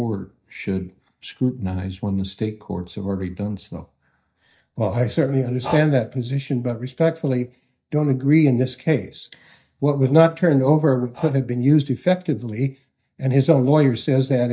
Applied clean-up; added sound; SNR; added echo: neural mask model DeepFilterNet 3.